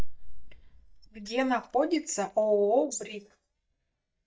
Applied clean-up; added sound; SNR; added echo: neural mask model DeepFilterNet 3.